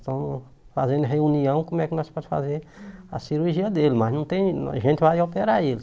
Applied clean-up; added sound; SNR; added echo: none; none; none; none.